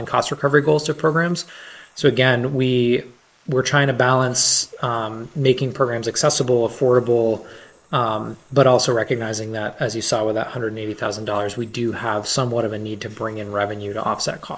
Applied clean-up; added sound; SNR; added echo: neural mask model Resemble Enhance denoiser.